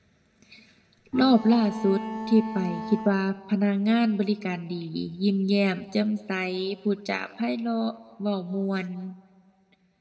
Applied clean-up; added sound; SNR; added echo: none; Bowed string instrument; 9 dB; reverberation time 1.4 s.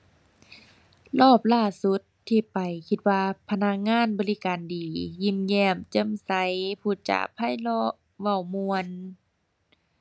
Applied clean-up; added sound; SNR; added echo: none; none; none; none.